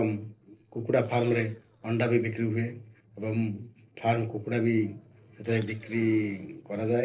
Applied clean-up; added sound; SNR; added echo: neural separator model SepFormer DNS4.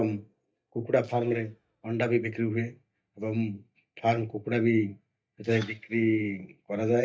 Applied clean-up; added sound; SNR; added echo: neural mask model DeepFilterNet 3.